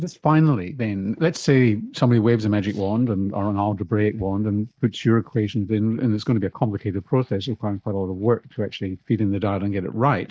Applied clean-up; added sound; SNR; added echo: neural mask model DeepFilterNet 3.